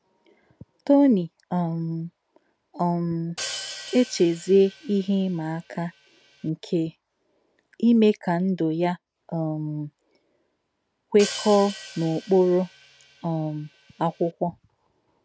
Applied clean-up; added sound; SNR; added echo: none; Hi-hat; 15 dB; none.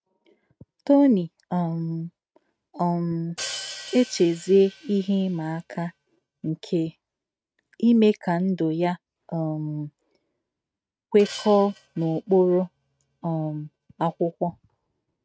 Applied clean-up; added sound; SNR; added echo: neural mask model RNNoise.